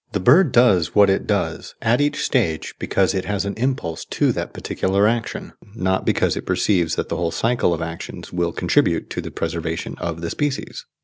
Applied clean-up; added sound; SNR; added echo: none; none; none; none.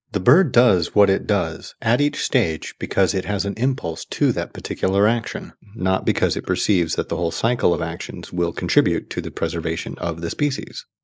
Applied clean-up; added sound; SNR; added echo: neural mask model Resemble Enhance denoiser.